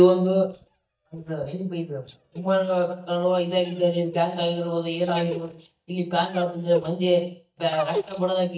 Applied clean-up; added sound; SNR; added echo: neural mask model DeepFilterNet 3.